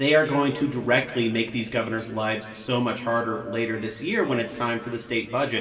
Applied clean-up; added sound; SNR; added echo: none; Piano; 16 dB; reverberation time 2.2 s.